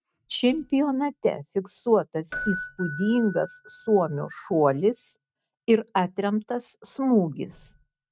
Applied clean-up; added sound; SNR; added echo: neural mask model RNNoise.